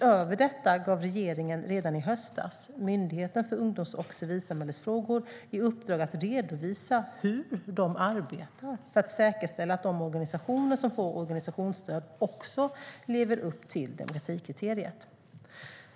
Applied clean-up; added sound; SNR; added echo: none; none; none; none.